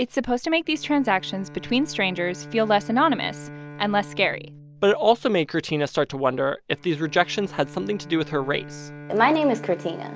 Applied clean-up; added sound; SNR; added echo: none; Bowed string instrument; 17 dB; none.